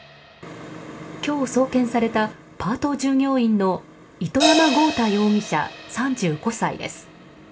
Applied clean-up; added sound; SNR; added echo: none; Crash cymbal; 9 dB; reverberation time 0.2 s.